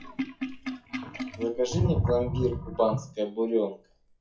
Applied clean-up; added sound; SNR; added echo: classical method WPE with log-MMSE.